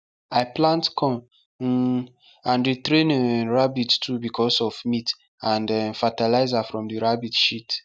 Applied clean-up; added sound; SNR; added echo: none; none; none; none.